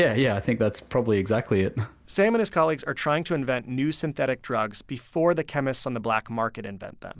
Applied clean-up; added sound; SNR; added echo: none; none; none; none.